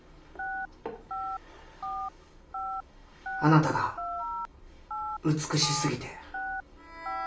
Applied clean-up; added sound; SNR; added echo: none; Telephone; 6 dB; reverberation time 0.3 s.